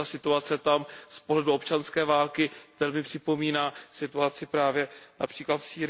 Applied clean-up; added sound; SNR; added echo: none; none; none; none.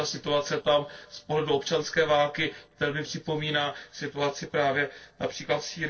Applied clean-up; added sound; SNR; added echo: neural separator model SepFormer DNS4.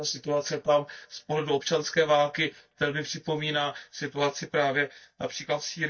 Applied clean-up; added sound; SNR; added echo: neural mask model DeepFilterNet 3.